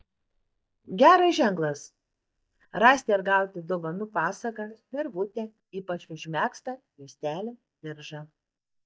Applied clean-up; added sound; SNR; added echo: neural mask model DeepFilterNet 3.